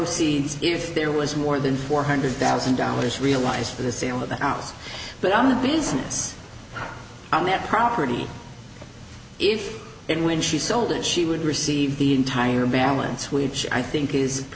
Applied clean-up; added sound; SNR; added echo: none; none; none; none.